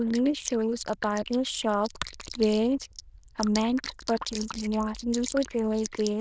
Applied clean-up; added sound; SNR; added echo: neural diffusion model UNIVERSE++.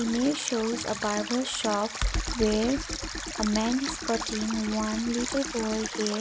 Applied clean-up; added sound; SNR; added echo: none; Stream + Computer keyboard; 5 dB; none.